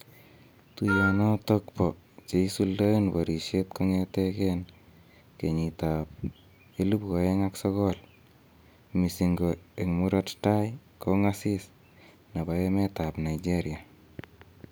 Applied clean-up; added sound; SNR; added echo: none; Wind instrument, woodwind instrument; 2 dB; none.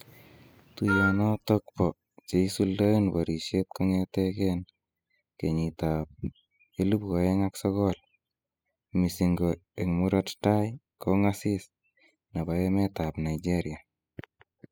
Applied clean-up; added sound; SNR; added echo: classical method spectral subtraction.